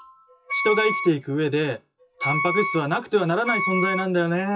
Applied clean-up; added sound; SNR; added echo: classical method WPE with log-MMSE.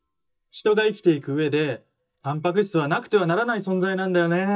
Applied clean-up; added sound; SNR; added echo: neural mask model DeepFilterNet 3.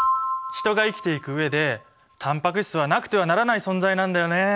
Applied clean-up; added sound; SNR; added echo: none; none; none; none.